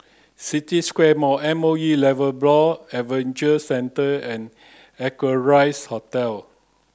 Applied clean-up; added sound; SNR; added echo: none; none; none; none.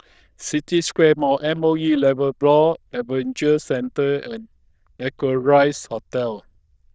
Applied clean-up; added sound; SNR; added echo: neural diffusion model UNIVERSE++.